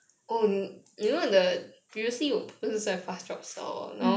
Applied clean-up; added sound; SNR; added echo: none; none; none; none.